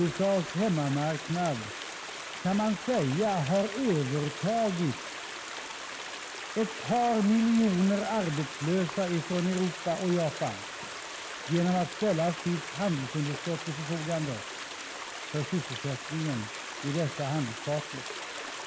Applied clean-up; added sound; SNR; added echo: none; Stream; 9 dB; none.